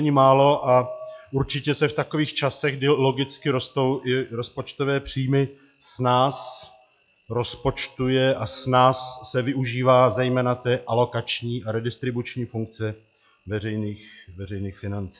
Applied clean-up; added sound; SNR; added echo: classical method log-MMSE.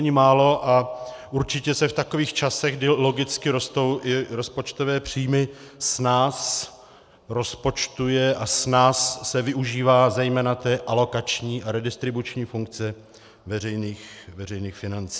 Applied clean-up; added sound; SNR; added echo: none; none; none; none.